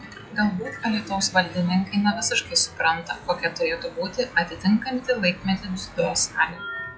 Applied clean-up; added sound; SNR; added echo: classical method log-MMSE.